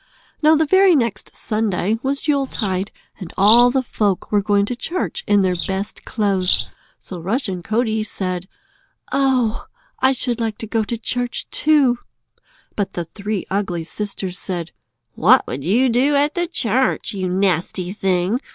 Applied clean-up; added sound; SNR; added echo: none; Bird vocalization, bird call, bird song; 9 dB; none.